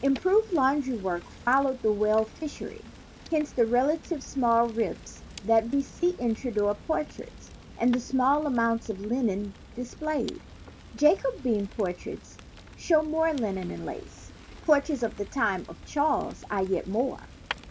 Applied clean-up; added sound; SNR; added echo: none; Fire; 18 dB; none.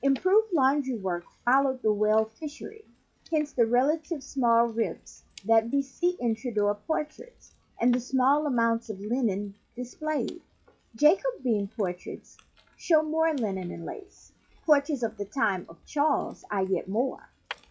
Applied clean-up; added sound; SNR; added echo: classical method log-MMSE.